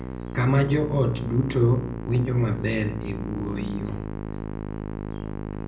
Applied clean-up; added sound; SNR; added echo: none; Musical instrument; 7 dB; reverberation time 0.5 s.